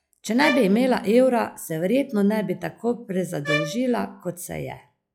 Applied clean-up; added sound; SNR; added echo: classical method log-MMSE.